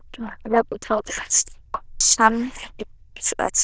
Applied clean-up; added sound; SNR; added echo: neural diffusion model UNIVERSE++.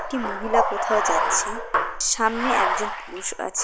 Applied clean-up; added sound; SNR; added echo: none; Bathtub (filling or washing); -1 dB; none.